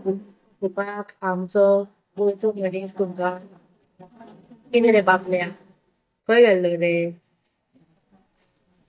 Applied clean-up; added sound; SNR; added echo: neural mask model DeepFilterNet 3.